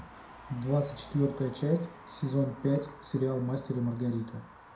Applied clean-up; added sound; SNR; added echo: none; Traffic noise, roadway noise; 19 dB; reverberation time 0.4 s.